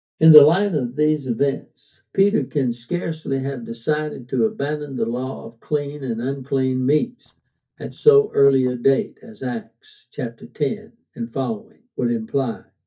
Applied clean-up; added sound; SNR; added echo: neural mask model DeepFilterNet 3.